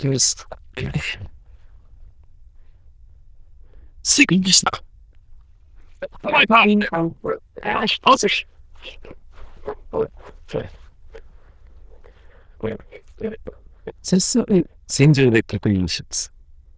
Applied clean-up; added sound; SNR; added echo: neural diffusion model UNIVERSE++.